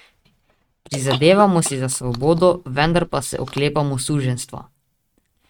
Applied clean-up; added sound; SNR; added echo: neural mask model RNNoise.